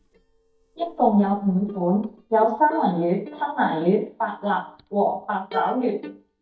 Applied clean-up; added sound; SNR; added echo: neural mask model DeepFilterNet 3.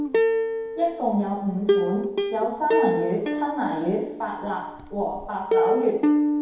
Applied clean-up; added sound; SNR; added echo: none; Plucked string instrument; -2 dB; reverberation time 2.0 s.